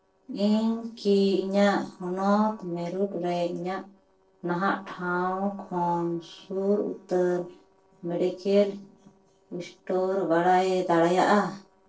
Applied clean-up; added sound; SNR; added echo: neural separator model SepFormer DNS4.